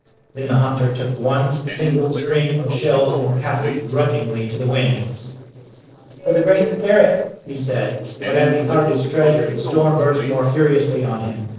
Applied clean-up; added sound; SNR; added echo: neural separator model SepFormer DNS4.